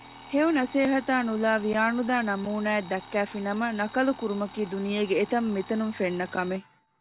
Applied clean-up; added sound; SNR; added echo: none; Alarm; 17 dB; none.